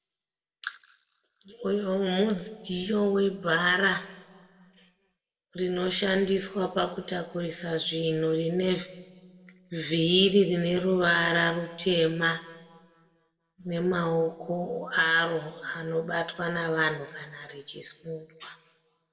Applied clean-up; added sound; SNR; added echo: none; none; none; reverberation time 1.0 s.